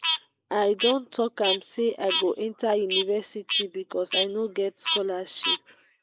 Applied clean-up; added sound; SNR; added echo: neural mask model Resemble Enhance denoiser.